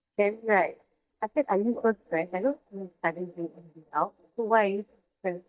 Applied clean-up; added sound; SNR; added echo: neural mask model DeepFilterNet 3.